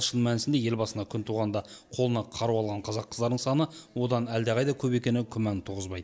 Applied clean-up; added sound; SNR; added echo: none; none; none; none.